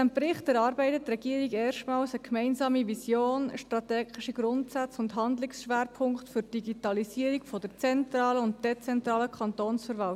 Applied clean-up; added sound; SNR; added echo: none; none; none; none.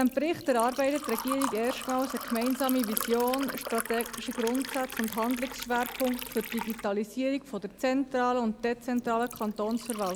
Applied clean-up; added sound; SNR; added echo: none; Liquid; 10 dB; none.